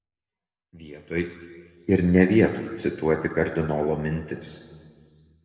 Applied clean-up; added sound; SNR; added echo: none; none; none; reverberation time 1.8 s.